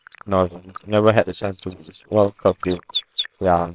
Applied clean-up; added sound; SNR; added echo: neural separator model SepFormer WHAMR!.